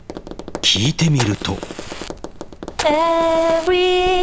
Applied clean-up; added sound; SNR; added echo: none; Tap + Fire; 10 dB; none.